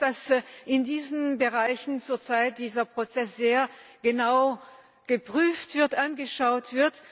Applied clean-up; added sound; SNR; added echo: none; none; none; none.